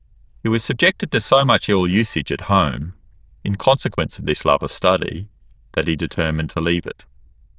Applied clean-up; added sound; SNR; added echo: neural diffusion model UNIVERSE++.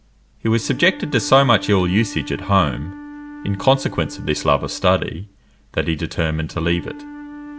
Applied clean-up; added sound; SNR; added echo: none; Wind instrument, woodwind instrument; 16 dB; none.